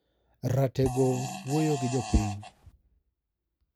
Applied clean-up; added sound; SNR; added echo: none; Fart; 8 dB; none.